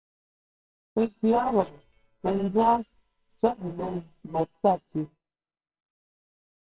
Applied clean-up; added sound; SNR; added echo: neural separator model SepFormer WHAMR!.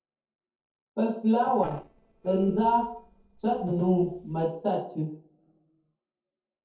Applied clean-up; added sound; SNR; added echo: neural separator model SepFormer DNS4.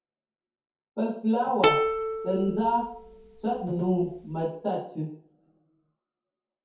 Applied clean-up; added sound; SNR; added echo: none; Plucked string instrument; 0 dB; reverberation time 0.6 s.